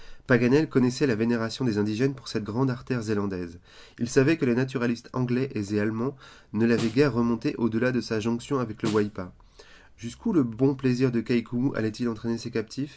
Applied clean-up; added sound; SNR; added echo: none; Snare drum; 15 dB; none.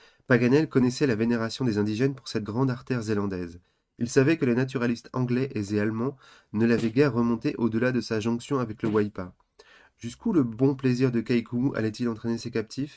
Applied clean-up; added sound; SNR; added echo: neural mask model RNNoise.